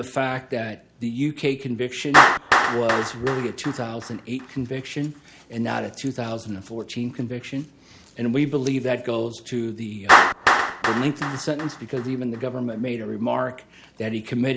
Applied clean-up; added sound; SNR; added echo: none; Clapping; -1 dB; none.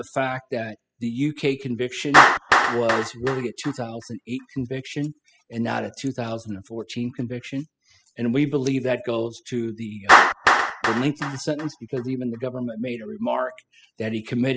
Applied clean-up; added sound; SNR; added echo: classical method spectral subtraction.